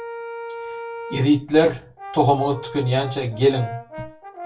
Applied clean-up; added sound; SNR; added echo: none; Brass instrument; 13 dB; reverberation time 0.2 s.